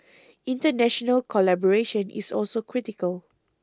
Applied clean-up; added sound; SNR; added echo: none; none; none; none.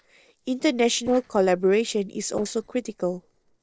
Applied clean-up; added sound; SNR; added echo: neural separator model SepFormer DNS4.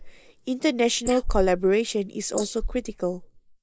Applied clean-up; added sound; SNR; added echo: neural mask model Resemble Enhance denoiser.